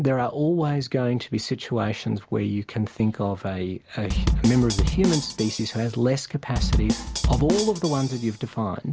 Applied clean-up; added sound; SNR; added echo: none; Bass drum / Snare drum; 1 dB; none.